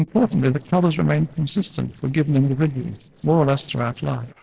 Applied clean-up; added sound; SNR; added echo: neural separator model SepFormer DNS4.